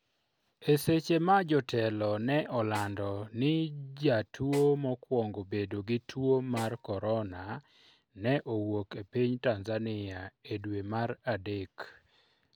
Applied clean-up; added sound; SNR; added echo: none; Snare drum; 19 dB; none.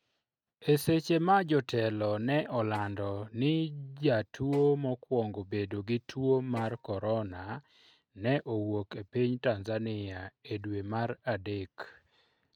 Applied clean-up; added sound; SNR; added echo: neural mask model RNNoise.